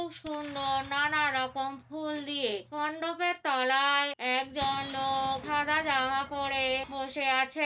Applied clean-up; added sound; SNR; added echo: none; Explosion; 20 dB; none.